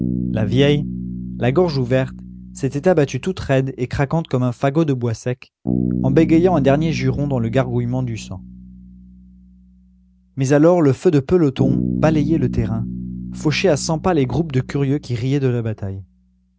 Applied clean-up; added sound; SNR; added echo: none; Bass guitar; 8 dB; none.